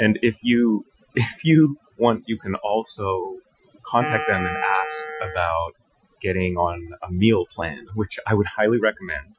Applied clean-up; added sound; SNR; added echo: classical method Wiener filter.